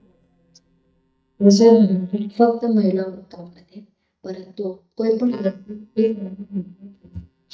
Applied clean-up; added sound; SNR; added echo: neural mask model DeepFilterNet 3.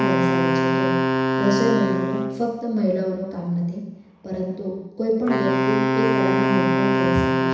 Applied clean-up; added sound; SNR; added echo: none; Wind instrument, woodwind instrument; -2 dB; reverberation time 1.0 s.